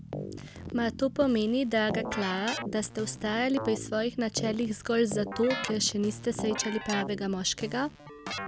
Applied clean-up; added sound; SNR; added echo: none; Keyboard (musical); 9 dB; none.